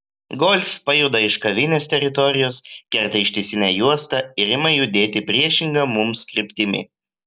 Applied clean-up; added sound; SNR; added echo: none; none; none; none.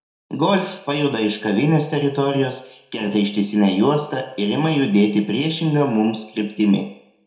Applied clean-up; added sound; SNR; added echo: none; none; none; reverberation time 0.6 s.